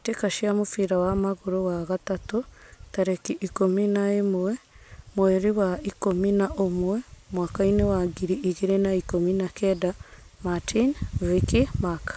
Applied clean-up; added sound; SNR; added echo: none; none; none; none.